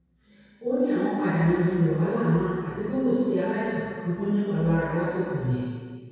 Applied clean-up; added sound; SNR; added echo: none; none; none; reverberation time 1.9 s.